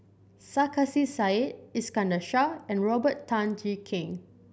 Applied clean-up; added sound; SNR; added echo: none; none; none; none.